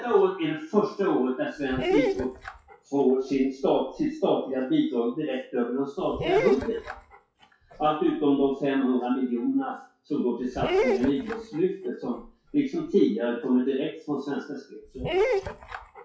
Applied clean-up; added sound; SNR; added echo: classical method WPE with log-MMSE.